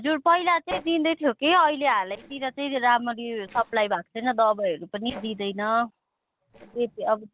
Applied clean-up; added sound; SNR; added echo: neural separator model SepFormer DNS4.